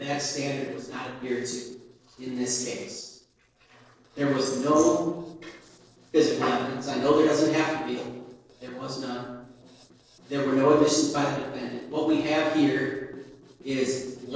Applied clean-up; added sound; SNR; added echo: neural separator model SepFormer DNS4.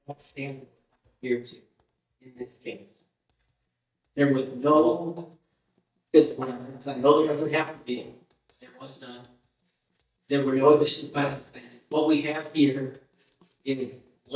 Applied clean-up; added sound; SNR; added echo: neural mask model DeepFilterNet 3.